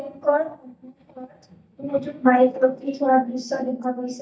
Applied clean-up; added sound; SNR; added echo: neural mask model DeepFilterNet 3.